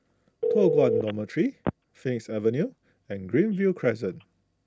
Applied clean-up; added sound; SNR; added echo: none; Telephone; 4 dB; none.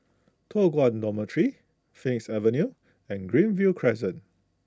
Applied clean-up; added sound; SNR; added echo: none; none; none; none.